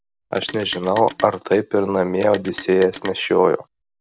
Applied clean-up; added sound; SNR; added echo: none; Telephone; 18 dB; none.